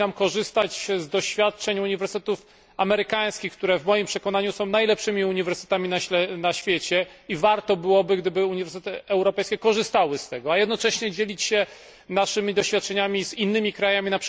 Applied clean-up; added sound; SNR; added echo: none; none; none; none.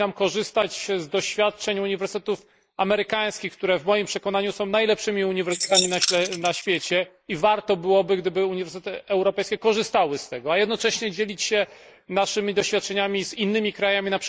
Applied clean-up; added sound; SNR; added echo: neural mask model Resemble Enhance denoiser.